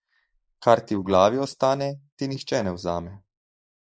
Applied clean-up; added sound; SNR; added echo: neural mask model Resemble Enhance denoiser.